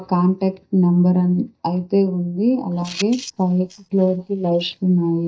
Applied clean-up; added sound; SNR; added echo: neural mask model DeepFilterNet 3.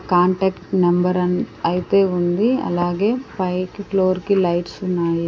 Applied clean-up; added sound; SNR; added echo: none; none; none; none.